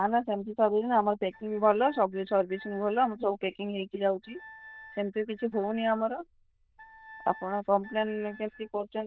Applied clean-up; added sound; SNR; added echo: neural diffusion model UNIVERSE++.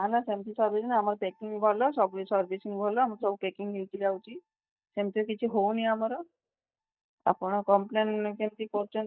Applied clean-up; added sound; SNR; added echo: neural mask model DeepFilterNet 3.